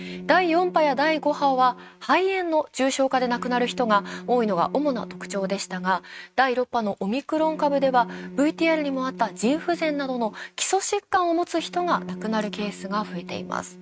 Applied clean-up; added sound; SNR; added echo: neural mask model RNNoise.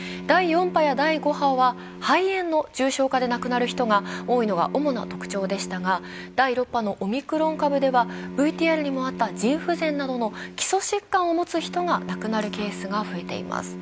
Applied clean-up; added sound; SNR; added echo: none; Bowed string instrument; 12 dB; none.